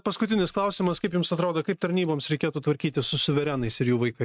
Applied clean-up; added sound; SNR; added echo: neural mask model RNNoise.